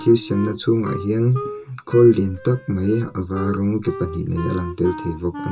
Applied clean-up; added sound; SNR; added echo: none; Wind instrument, woodwind instrument; 13 dB; reverberation time 0.2 s.